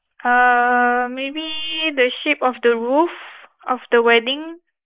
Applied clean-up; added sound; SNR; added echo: neural mask model Resemble Enhance denoiser.